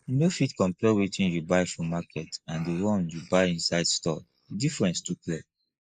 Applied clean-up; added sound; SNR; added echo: neural mask model Resemble Enhance denoiser.